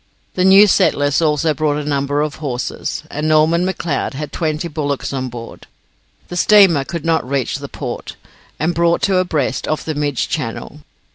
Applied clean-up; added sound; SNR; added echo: none; none; none; none.